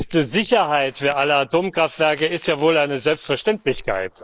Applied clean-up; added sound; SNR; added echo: neural mask model Resemble Enhance denoiser.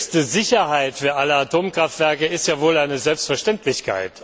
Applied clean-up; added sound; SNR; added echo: none; none; none; none.